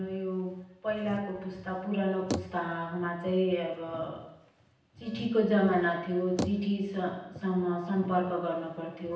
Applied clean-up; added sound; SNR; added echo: none; Bicycle; 13 dB; reverberation time 0.9 s.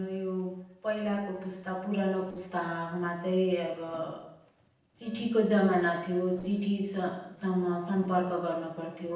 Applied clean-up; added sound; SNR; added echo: neural separator model SepFormer DNS4.